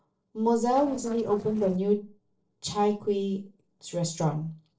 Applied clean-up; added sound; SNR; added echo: neural separator model SepFormer DNS4.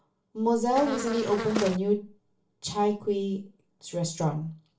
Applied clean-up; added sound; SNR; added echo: none; Buzz; 5 dB; reverberation time 0.3 s.